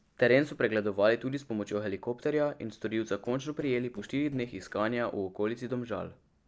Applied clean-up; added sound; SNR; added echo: neural separator model SepFormer DNS4.